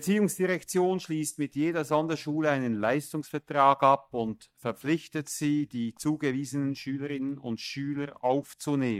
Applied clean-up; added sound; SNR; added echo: neural mask model DeepFilterNet 3.